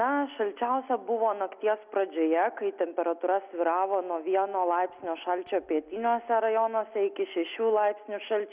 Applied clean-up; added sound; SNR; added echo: none; none; none; none.